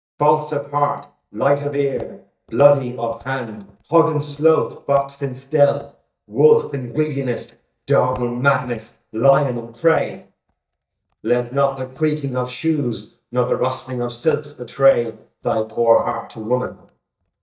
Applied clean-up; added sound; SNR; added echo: neural mask model DeepFilterNet 3.